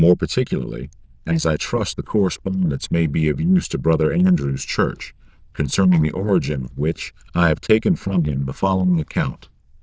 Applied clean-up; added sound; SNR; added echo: neural diffusion model UNIVERSE++.